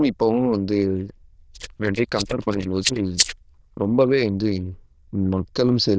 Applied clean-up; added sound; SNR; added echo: neural diffusion model UNIVERSE++.